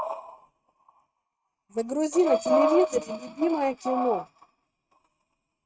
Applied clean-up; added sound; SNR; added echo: neural mask model RNNoise.